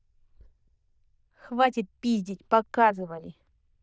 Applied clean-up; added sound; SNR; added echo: neural diffusion model UNIVERSE++.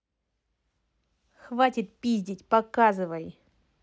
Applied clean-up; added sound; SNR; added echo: none; none; none; none.